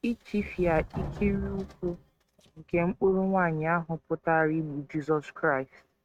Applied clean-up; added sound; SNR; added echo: neural mask model RNNoise.